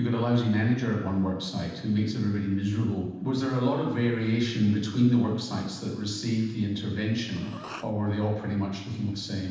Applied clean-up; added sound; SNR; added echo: neural separator model SepFormer DNS4.